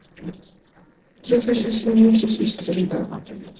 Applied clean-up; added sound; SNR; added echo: neural separator model SepFormer DNS4.